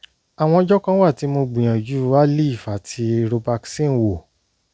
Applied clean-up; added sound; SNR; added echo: none; none; none; none.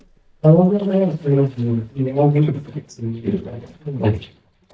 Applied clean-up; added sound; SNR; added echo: neural mask model DeepFilterNet 3.